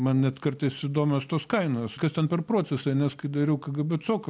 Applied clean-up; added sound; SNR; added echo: none; none; none; none.